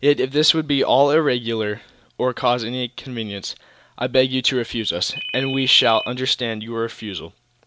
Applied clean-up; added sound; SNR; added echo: none; Ringtone; 8 dB; none.